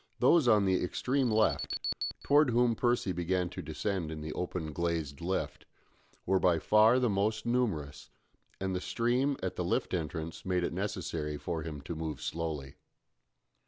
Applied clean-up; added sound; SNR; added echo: none; Alarm; 9 dB; none.